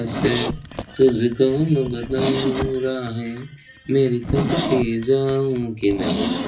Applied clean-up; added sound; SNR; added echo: none; Zipper (clothing); 6 dB; reverberation time 0.4 s.